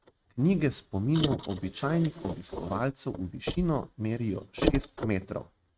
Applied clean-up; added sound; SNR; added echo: neural mask model RNNoise.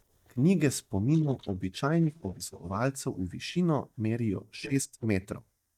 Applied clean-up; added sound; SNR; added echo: neural mask model DeepFilterNet 3.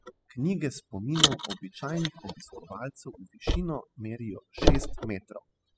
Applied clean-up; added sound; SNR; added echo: classical method spectral subtraction.